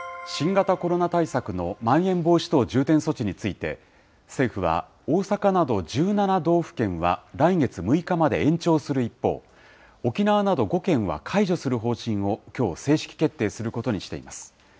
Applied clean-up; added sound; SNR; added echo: none; none; none; none.